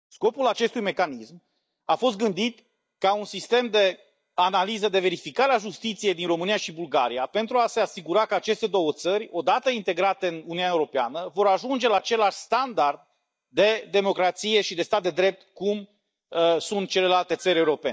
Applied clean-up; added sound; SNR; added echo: neural mask model DeepFilterNet 3.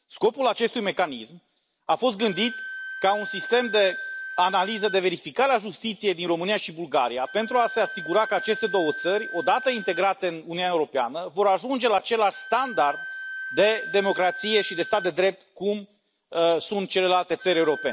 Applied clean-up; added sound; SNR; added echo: none; Wind instrument, woodwind instrument; 13 dB; none.